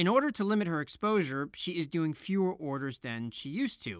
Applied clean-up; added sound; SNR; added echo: none; none; none; none.